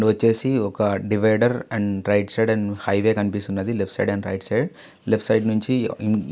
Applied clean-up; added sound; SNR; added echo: none; none; none; none.